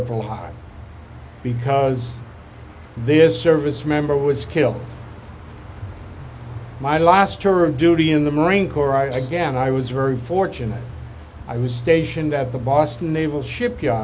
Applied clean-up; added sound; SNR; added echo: none; none; none; none.